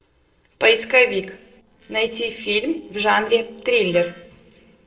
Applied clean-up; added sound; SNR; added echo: neural separator model SepFormer DNS4.